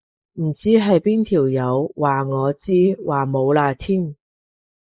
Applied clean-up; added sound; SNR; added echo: neural mask model Resemble Enhance denoiser.